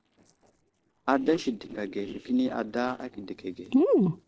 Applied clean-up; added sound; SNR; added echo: neural separator model SepFormer DNS4.